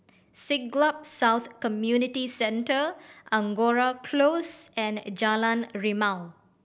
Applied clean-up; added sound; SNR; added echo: none; none; none; none.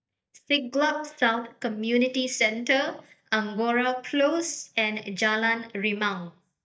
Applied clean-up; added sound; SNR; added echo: neural mask model DeepFilterNet 3.